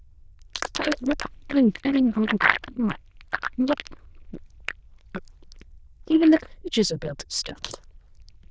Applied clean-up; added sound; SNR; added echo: neural diffusion model UNIVERSE++.